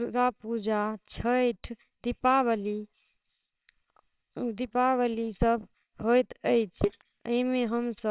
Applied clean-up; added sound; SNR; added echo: neural separator model SepFormer WHAMR!.